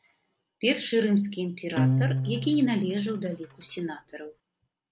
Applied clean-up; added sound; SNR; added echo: none; Acoustic guitar; 1 dB; none.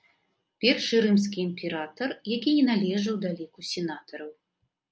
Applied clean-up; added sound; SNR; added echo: none; none; none; none.